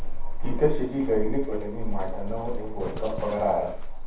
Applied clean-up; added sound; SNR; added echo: none; Livestock, farm animals, working animals; -3 dB; reverberation time 0.7 s.